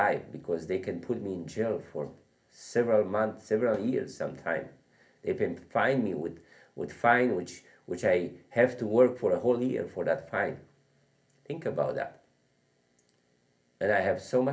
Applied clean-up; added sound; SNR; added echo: none; Thump, thud; 18 dB; reverberation time 0.3 s.